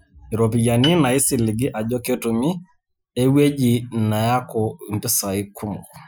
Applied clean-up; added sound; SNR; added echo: classical method Wiener filter.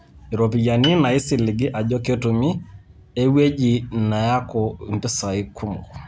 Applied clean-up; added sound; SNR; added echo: none; Piano; 13 dB; none.